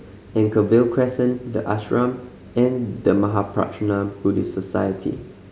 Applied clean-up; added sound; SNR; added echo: none; none; none; none.